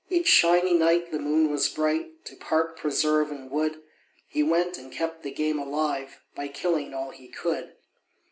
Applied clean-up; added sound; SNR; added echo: none; none; none; none.